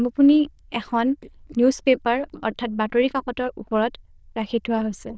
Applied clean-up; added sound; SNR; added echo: neural diffusion model UNIVERSE++.